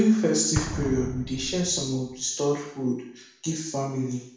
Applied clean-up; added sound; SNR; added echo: none; Explosion; 11 dB; reverberation time 0.6 s.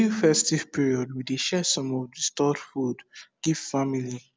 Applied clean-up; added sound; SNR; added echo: none; none; none; none.